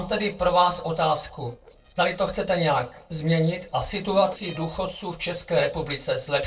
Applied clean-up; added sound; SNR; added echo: neural separator model SepFormer DNS4.